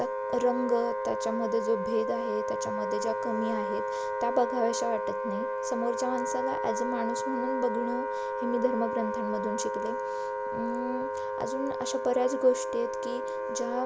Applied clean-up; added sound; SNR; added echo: none; Wind instrument, woodwind instrument; 0 dB; none.